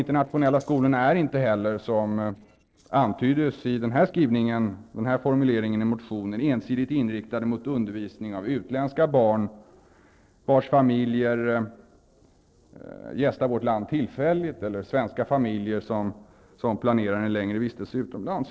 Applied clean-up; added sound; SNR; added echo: neural separator model SepFormer DNS4.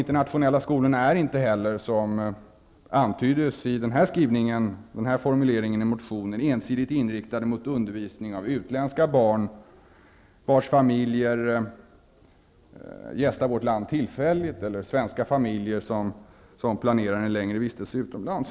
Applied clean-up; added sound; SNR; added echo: none; none; none; none.